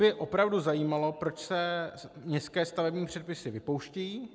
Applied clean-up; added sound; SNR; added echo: none; none; none; none.